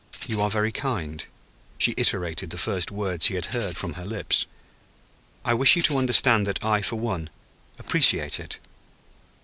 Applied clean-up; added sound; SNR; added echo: none; Tambourine; 2 dB; none.